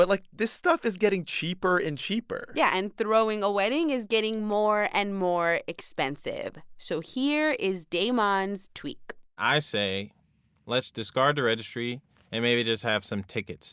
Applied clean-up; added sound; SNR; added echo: none; none; none; none.